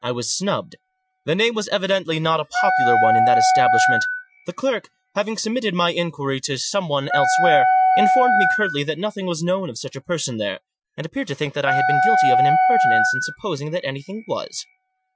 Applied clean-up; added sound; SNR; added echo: classical method Wiener filter.